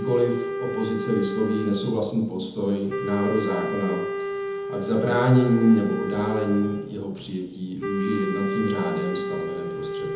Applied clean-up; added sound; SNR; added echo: none; Wind instrument, woodwind instrument; 5 dB; reverberation time 1.0 s.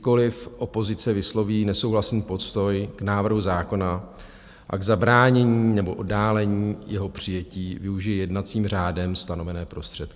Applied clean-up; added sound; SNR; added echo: none; none; none; none.